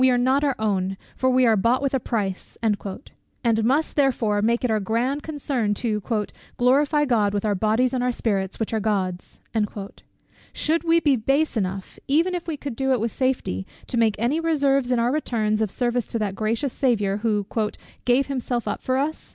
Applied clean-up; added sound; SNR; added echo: none; none; none; none.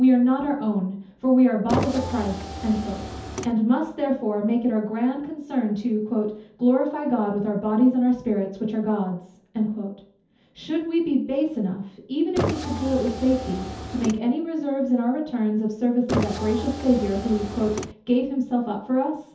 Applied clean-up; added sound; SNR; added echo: none; Car; 6 dB; reverberation time 0.5 s.